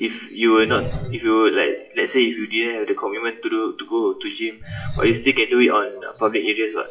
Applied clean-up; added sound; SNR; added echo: classical method WPE with log-MMSE.